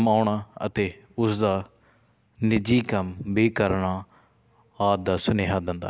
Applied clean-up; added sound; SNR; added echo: none; none; none; none.